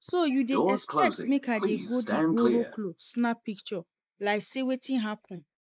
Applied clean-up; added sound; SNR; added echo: neural mask model Resemble Enhance denoiser.